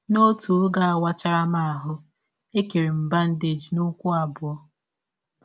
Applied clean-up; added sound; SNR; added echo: none; none; none; none.